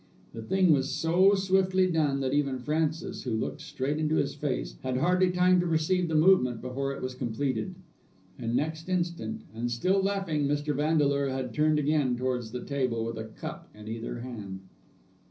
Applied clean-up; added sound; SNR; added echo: none; none; none; reverberation time 0.5 s.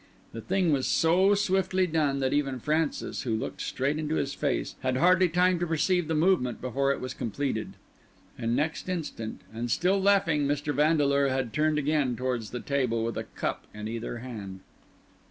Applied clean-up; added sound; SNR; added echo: none; none; none; none.